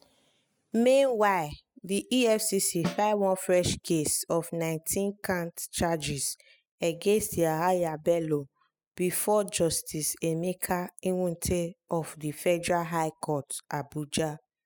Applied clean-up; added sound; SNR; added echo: classical method spectral subtraction.